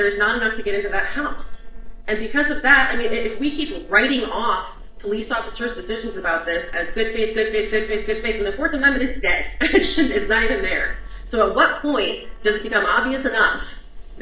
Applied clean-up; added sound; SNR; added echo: neural separator model SepFormer DNS4.